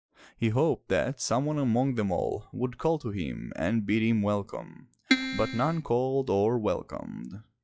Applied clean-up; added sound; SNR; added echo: classical method log-MMSE.